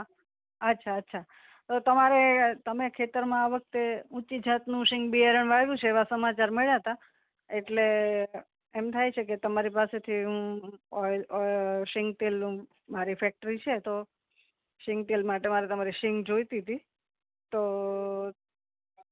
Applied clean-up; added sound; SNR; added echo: none; none; none; none.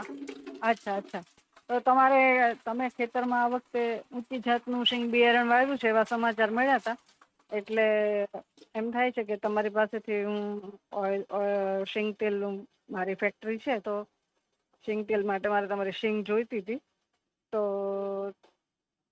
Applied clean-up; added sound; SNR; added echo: neural mask model RNNoise.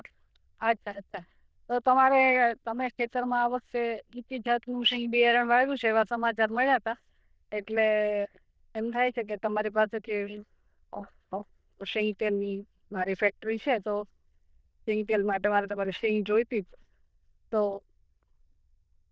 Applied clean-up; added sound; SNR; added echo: neural diffusion model UNIVERSE++.